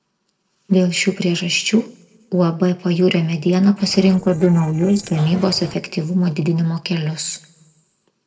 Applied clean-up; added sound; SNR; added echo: neural separator model SepFormer DNS4.